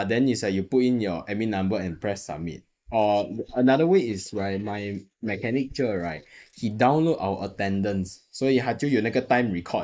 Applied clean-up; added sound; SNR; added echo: neural mask model Resemble Enhance denoiser.